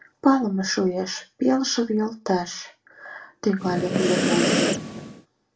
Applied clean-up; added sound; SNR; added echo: none; Breathing; -1 dB; reverberation time 0.2 s.